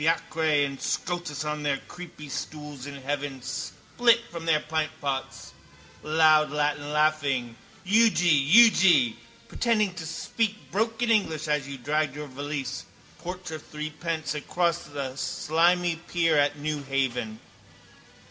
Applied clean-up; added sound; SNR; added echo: none; none; none; none.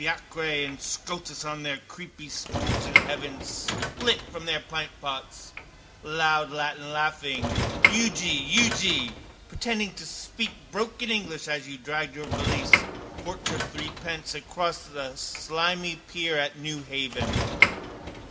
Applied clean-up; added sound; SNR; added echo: none; Sliding door / Train; 1 dB; none.